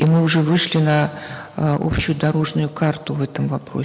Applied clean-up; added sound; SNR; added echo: none; none; none; none.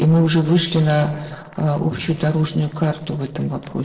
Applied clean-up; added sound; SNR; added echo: neural separator model SepFormer DNS4.